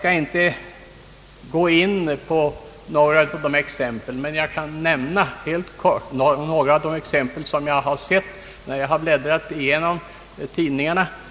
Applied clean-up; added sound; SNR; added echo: none; none; none; none.